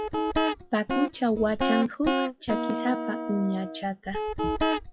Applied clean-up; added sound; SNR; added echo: classical method log-MMSE.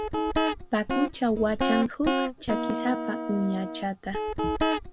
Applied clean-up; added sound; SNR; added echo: none; Guitar; 0 dB; none.